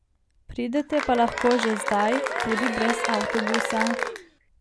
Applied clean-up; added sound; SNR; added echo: none; Applause / Cheering; 2 dB; none.